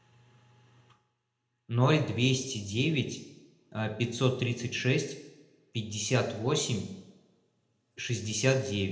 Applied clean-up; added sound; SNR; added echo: none; none; none; reverberation time 0.8 s.